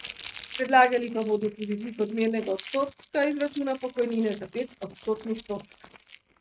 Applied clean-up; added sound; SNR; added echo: neural mask model RNNoise.